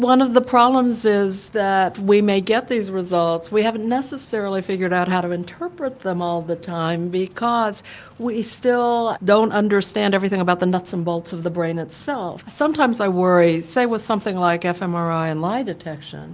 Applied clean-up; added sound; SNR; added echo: none; none; none; none.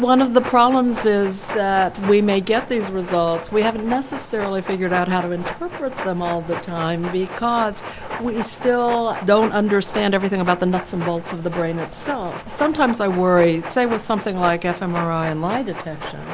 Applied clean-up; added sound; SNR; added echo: none; Train; 12 dB; none.